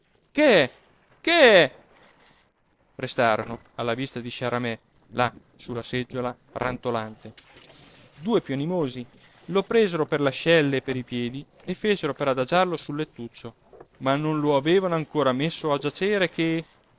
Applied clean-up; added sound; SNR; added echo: neural separator model SepFormer DNS4.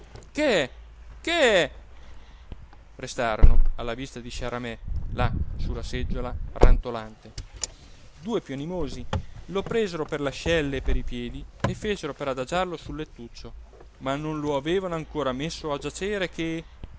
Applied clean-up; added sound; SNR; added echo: none; Wind; -4 dB; none.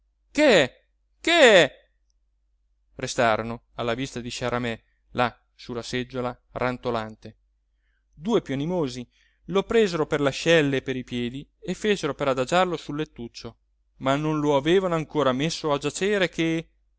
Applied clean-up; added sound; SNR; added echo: none; none; none; none.